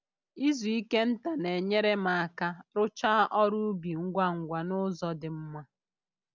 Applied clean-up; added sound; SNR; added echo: none; none; none; none.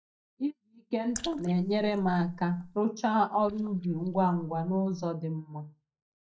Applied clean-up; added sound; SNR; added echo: neural mask model DeepFilterNet 3.